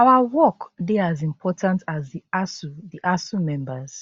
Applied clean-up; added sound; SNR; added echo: none; none; none; none.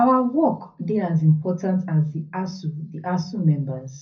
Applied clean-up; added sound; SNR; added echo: none; none; none; reverberation time 0.4 s.